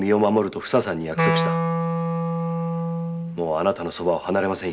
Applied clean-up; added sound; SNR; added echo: none; Wind instrument, woodwind instrument; 1 dB; none.